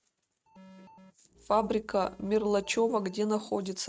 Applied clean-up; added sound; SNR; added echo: neural mask model RNNoise.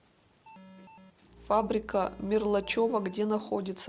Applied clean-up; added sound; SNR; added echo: none; Bowed string instrument + Alarm; 20 dB; none.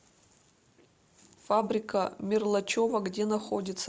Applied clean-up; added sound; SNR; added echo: none; none; none; none.